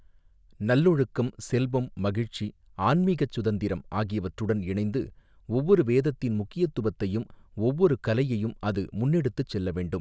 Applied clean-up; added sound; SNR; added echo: none; none; none; none.